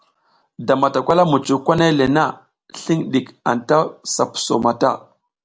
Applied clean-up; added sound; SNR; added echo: none; none; none; none.